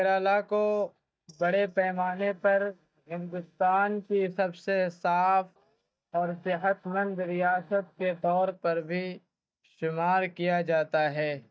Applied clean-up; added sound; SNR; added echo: neural mask model DeepFilterNet 3.